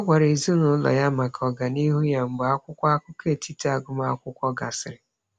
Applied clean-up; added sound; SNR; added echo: none; none; none; none.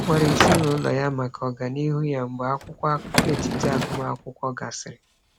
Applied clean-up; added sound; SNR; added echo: none; Sliding door / Wood; 2 dB; none.